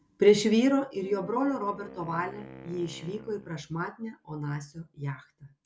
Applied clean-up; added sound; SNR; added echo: none; Wind instrument, woodwind instrument; 18 dB; none.